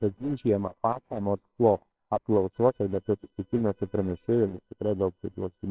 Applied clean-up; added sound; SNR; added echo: neural separator model SepFormer WHAMR!.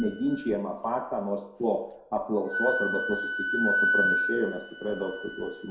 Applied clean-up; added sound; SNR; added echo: none; Wind instrument, woodwind instrument; 1 dB; reverberation time 0.6 s.